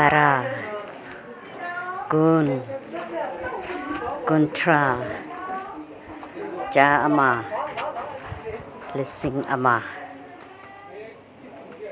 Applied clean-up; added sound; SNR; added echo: none; none; none; none.